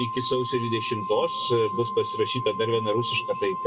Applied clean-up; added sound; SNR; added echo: none; Organ; 6 dB; reverberation time 1.7 s.